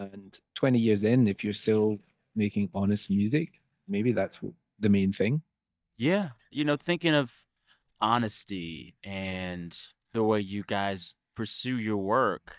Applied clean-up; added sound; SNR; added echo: neural mask model DeepFilterNet 3.